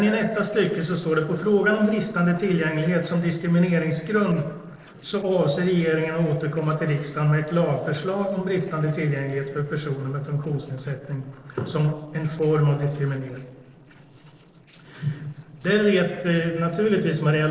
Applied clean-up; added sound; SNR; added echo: neural separator model SepFormer DNS4.